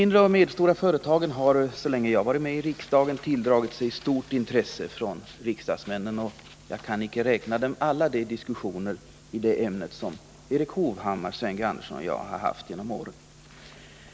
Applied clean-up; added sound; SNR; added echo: none; none; none; none.